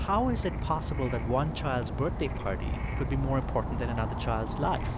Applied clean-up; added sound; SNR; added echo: none; Insect / Frog; 1 dB; none.